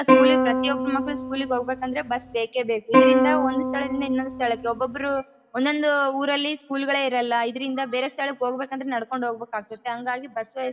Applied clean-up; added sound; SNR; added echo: none; Plucked string instrument; -4 dB; reverberation time 0.4 s.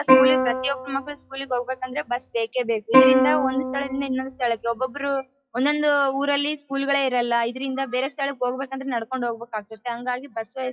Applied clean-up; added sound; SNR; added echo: classical method WPE with log-MMSE.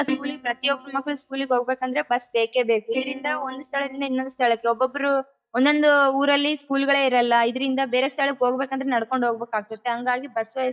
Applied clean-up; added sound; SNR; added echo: neural mask model DeepFilterNet 3.